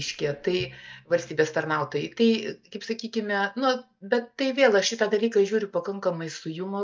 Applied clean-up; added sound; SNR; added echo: neural mask model DeepFilterNet 3.